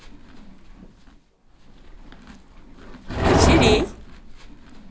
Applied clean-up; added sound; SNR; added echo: none; Livestock, farm animals, working animals; -4 dB; none.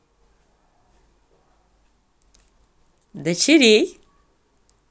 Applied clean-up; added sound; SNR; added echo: none; none; none; none.